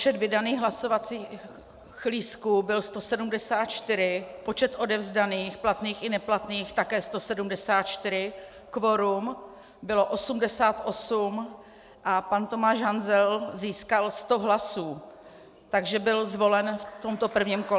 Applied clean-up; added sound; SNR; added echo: none; none; none; none.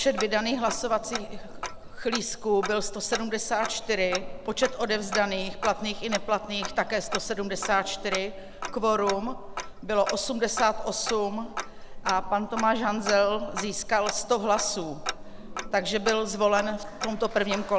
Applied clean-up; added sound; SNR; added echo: none; Tick-tock; 8 dB; none.